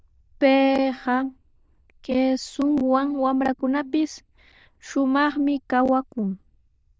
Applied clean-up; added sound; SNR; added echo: neural diffusion model UNIVERSE++.